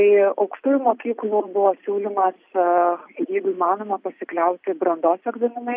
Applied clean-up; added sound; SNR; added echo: none; none; none; none.